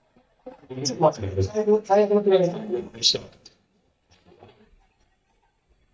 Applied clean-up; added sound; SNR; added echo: neural mask model DeepFilterNet 3.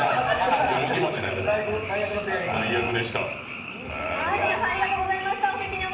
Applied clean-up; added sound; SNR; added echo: none; Frog; 10 dB; reverberation time 0.8 s.